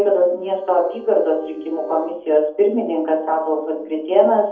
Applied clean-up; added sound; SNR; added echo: neural separator model SepFormer DNS4.